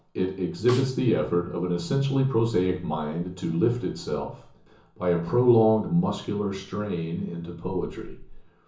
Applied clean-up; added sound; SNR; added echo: none; Snare drum; 14 dB; reverberation time 0.7 s.